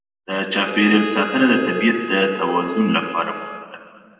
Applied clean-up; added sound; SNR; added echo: none; Trumpet; 13 dB; reverberation time 2.1 s.